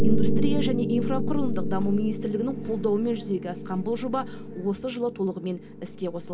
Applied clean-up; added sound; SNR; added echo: none; Piano; -3 dB; reverberation time 0.3 s.